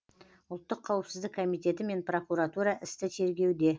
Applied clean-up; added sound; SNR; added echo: none; none; none; none.